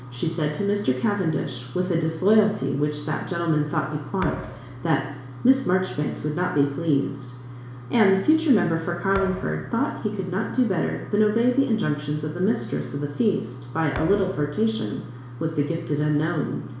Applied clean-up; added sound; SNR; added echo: none; Thump, thud; 13 dB; reverberation time 0.7 s.